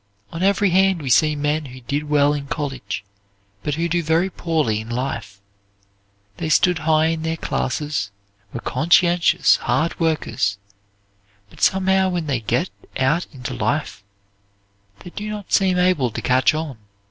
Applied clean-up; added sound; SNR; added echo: none; none; none; none.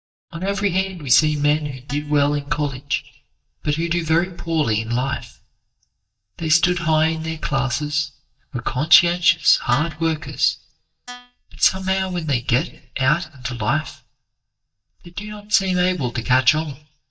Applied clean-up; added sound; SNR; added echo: neural mask model DeepFilterNet 3.